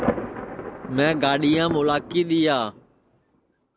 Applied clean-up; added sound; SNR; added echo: none; Thunder; 9 dB; none.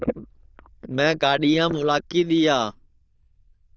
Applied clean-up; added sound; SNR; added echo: neural diffusion model UNIVERSE++.